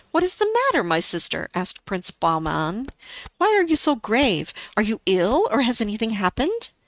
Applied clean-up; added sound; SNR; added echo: neural mask model RNNoise.